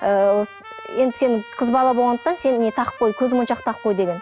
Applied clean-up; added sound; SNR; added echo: none; Trumpet; 19 dB; none.